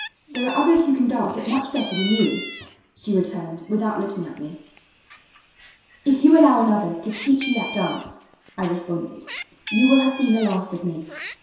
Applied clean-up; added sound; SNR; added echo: none; Meow; 14 dB; reverberation time 0.7 s.